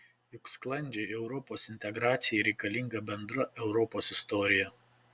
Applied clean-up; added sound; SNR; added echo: none; none; none; none.